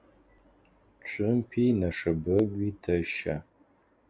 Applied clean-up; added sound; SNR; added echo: none; none; none; none.